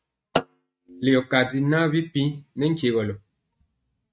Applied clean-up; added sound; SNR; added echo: neural mask model RNNoise.